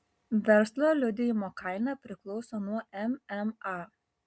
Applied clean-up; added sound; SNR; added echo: none; none; none; none.